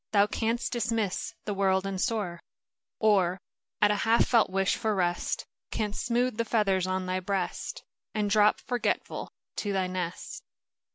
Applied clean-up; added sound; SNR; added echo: none; none; none; none.